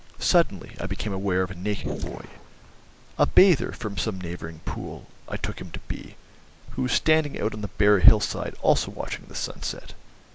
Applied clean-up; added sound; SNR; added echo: neural mask model Resemble Enhance denoiser.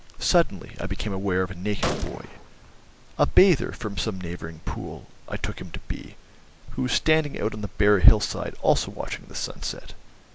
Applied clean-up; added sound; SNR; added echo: none; Gunshot, gunfire; 12 dB; none.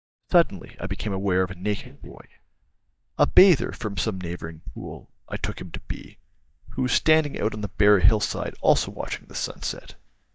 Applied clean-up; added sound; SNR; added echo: neural mask model DeepFilterNet 3.